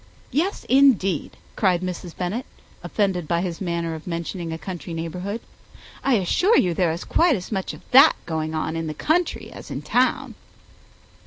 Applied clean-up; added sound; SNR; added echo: none; none; none; none.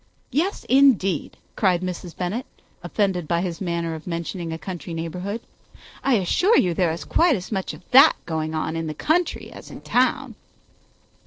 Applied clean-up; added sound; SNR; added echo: neural separator model SepFormer DNS4.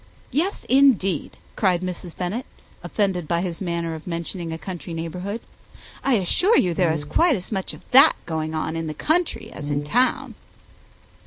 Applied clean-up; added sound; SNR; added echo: none; Brass instrument; 9 dB; none.